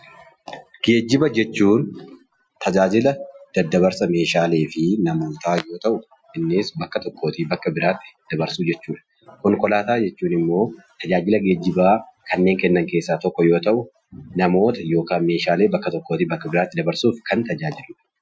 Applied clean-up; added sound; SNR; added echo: classical method Wiener filter.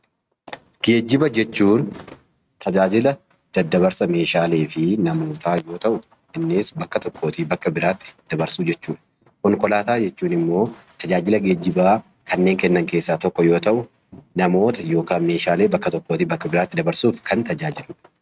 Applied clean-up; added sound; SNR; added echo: neural mask model RNNoise.